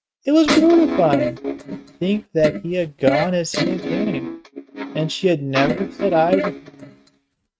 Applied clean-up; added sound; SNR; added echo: neural mask model RNNoise.